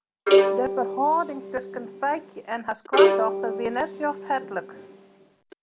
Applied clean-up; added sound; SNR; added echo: none; Bowed string instrument; -3 dB; none.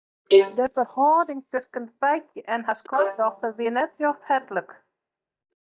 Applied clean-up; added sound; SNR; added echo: neural mask model DeepFilterNet 3.